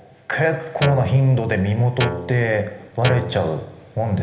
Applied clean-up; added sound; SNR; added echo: none; Guitar; 10 dB; reverberation time 1.1 s.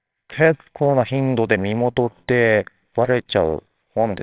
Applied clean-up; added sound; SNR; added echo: neural separator model SepFormer WHAMR!.